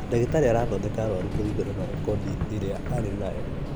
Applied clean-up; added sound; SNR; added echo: none; Subway, metro, underground; 2 dB; none.